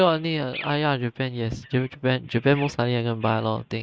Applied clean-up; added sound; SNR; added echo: neural mask model RNNoise.